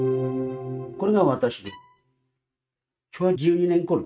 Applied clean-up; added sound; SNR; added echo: neural mask model RNNoise.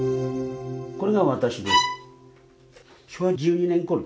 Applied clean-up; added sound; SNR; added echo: none; Bowed string instrument; 0 dB; none.